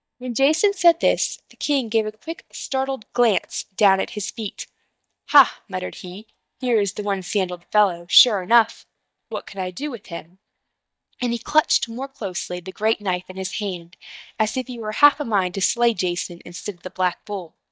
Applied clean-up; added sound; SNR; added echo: neural mask model DeepFilterNet 3.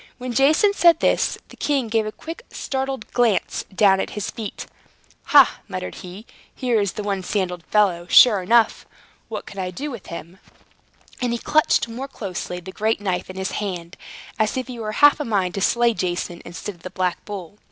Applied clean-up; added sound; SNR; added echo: none; none; none; none.